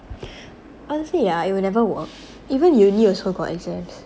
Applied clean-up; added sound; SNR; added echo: none; none; none; none.